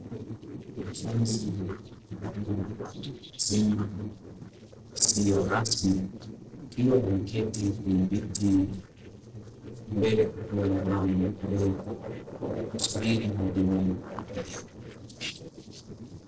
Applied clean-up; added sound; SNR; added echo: neural separator model SepFormer DNS4.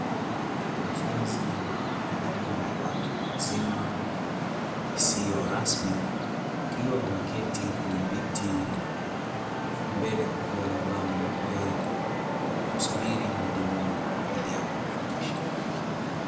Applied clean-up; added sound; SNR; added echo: none; Traffic noise, roadway noise; -4 dB; reverberation time 0.7 s.